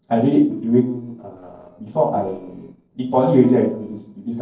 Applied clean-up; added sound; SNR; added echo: neural separator model SepFormer DNS4.